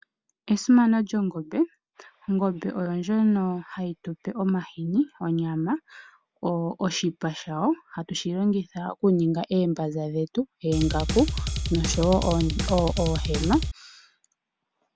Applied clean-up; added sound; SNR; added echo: none; Drum kit; 2 dB; none.